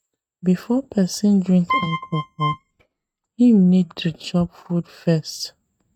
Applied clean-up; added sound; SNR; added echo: neural mask model RNNoise.